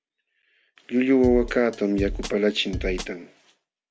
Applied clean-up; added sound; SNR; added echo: none; Drum kit; 8 dB; none.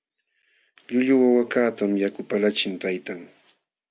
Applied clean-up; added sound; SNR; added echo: none; none; none; none.